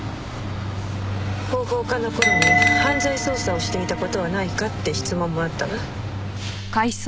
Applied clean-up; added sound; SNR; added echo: none; Bell; 3 dB; none.